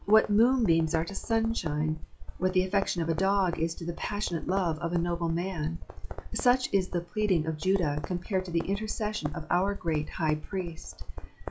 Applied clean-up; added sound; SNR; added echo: classical method log-MMSE.